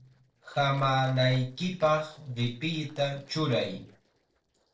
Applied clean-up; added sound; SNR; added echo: neural separator model SepFormer DNS4.